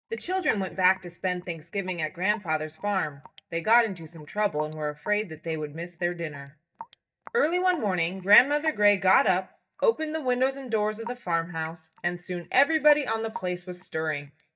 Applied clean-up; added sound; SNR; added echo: neural mask model DeepFilterNet 3.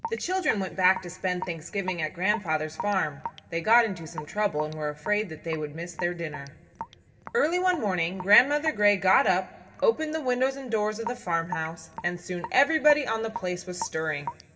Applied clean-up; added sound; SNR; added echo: none; Raindrop / Drip; 14 dB; reverberation time 2.8 s.